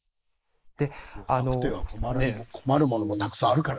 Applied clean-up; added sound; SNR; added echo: neural mask model Resemble Enhance denoiser.